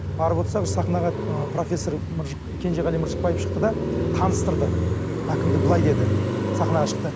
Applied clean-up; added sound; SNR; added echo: none; Car passing by; -2 dB; none.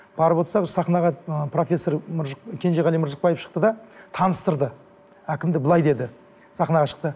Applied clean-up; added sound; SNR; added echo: none; none; none; none.